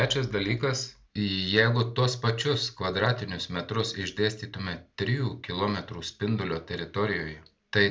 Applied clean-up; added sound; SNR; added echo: none; none; none; none.